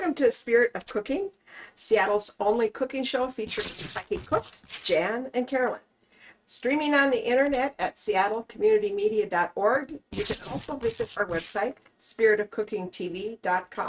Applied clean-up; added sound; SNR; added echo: neural mask model RNNoise.